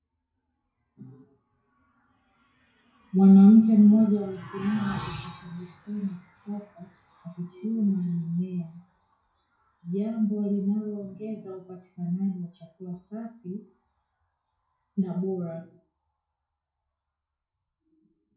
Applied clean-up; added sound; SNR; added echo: classical method WPE with log-MMSE.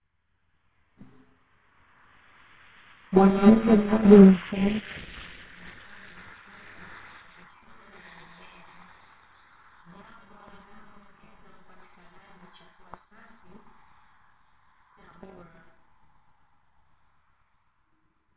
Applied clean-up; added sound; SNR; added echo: neural separator model SepFormer WHAMR!.